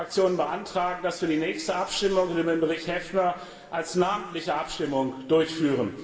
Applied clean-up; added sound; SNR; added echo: none; none; none; reverberation time 1.7 s.